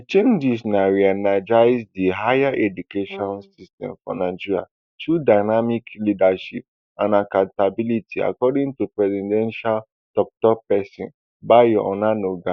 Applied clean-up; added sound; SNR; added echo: neural mask model DeepFilterNet 3.